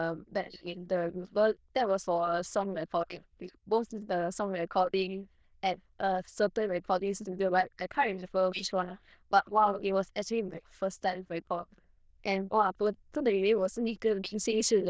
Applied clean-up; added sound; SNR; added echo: neural diffusion model UNIVERSE++.